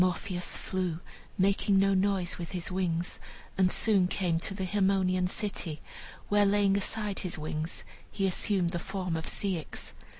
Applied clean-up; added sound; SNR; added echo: none; none; none; none.